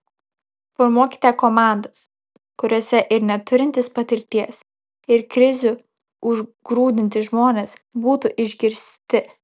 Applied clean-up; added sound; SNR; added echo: none; none; none; none.